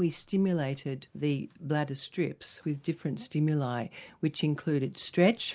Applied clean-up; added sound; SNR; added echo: none; none; none; none.